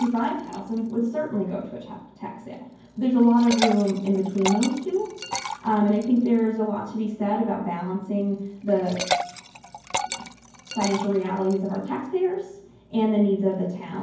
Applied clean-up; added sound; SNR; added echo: none; Liquid; 11 dB; reverberation time 0.9 s.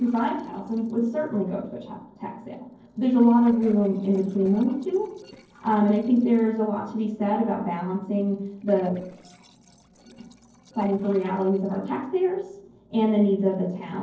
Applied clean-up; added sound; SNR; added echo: neural separator model SepFormer DNS4.